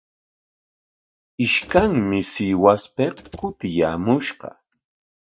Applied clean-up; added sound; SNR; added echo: neural mask model RNNoise.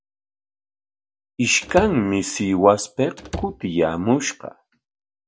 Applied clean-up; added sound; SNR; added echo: none; Slam / Wood; 12 dB; none.